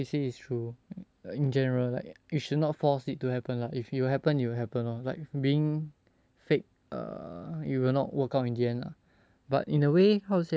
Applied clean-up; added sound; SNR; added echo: none; none; none; none.